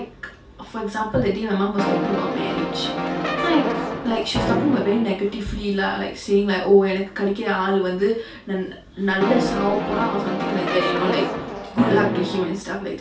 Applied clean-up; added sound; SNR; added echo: none; Brass instrument; 2 dB; reverberation time 0.3 s.